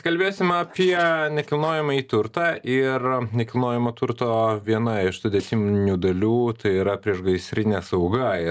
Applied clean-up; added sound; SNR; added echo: neural separator model SepFormer DNS4.